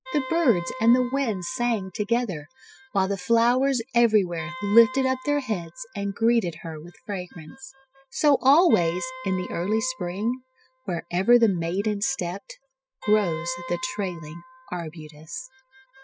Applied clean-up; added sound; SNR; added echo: classical method spectral subtraction.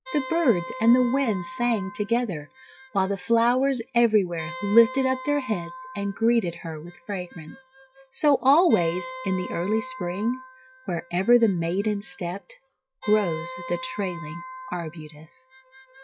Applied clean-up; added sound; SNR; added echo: classical method log-MMSE.